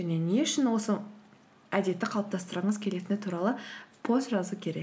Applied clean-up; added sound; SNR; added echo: none; none; none; none.